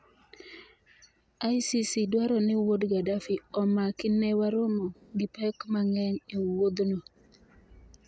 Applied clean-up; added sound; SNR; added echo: none; none; none; none.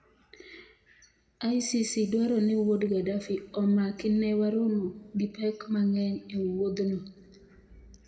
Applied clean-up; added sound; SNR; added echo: none; none; none; reverberation time 1.6 s.